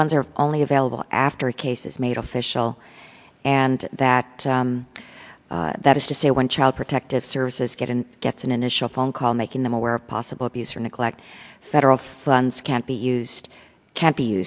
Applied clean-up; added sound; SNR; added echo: none; none; none; none.